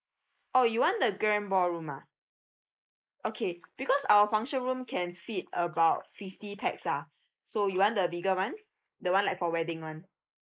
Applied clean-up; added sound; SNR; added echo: neural mask model Resemble Enhance denoiser.